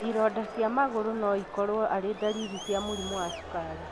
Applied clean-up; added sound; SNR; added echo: none; Crowd; 11 dB; none.